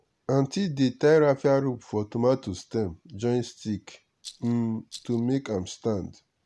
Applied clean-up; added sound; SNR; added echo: none; Rattle; 20 dB; none.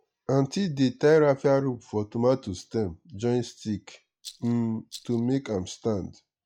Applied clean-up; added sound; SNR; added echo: classical method log-MMSE.